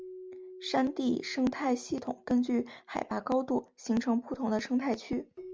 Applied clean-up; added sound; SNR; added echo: none; Keyboard (musical); 20 dB; none.